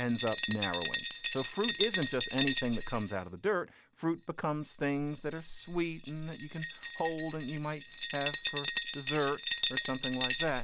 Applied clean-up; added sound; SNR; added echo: none; Glass; -2 dB; none.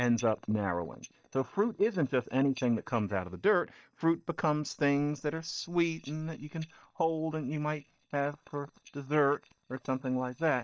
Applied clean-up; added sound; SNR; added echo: neural mask model DeepFilterNet 3.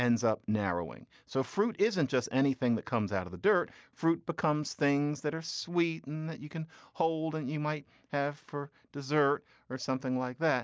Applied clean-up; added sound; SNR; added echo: none; none; none; none.